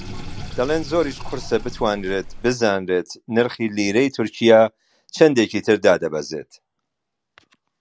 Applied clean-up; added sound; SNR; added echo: none; Sink (filling or washing); 15 dB; none.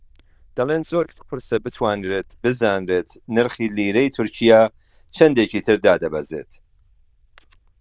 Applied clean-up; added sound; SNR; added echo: neural diffusion model UNIVERSE++.